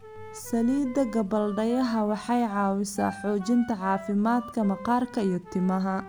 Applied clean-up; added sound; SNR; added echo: none; Wind instrument, woodwind instrument; 17 dB; none.